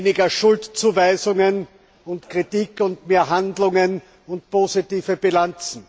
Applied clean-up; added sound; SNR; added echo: none; none; none; none.